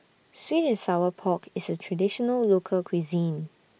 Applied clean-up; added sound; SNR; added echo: none; none; none; none.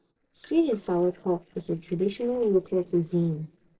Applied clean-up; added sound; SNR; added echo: neural separator model SepFormer DNS4.